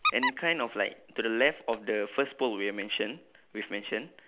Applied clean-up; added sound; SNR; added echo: none; Squeak; 3 dB; none.